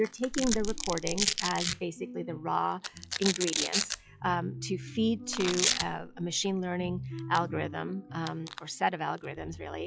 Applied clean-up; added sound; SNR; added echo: classical method log-MMSE.